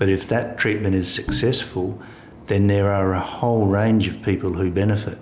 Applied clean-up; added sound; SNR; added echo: none; Bowed string instrument; 11 dB; none.